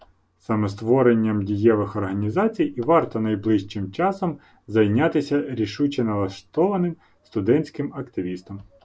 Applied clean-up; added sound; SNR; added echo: none; none; none; none.